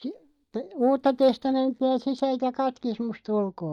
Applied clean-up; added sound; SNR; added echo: neural mask model DeepFilterNet 3.